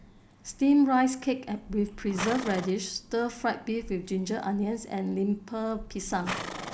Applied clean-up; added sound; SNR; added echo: none; Livestock, farm animals, working animals; 13 dB; none.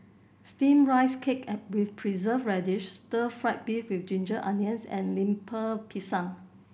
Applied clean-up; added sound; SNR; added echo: none; none; none; none.